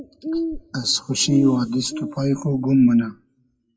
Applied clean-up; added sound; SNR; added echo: classical method WPE with log-MMSE.